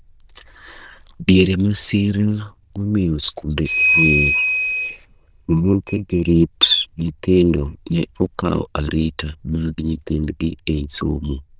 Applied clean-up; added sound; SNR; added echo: neural diffusion model UNIVERSE++.